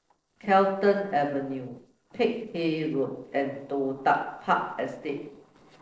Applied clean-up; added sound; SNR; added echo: neural separator model SepFormer DNS4.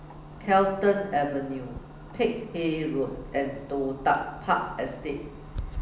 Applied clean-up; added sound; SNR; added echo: none; Clock; 13 dB; reverberation time 0.8 s.